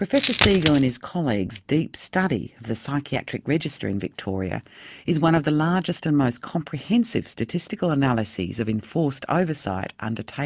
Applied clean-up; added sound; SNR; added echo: none; Coin (dropping); 1 dB; none.